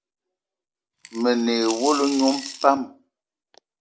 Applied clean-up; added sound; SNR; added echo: none; Coin (dropping) / Glass; 11 dB; none.